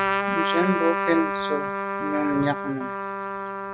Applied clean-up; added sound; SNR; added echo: neural mask model RNNoise.